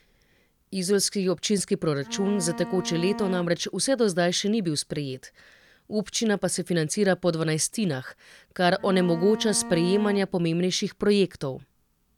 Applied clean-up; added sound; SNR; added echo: none; Bowed string instrument; 11 dB; none.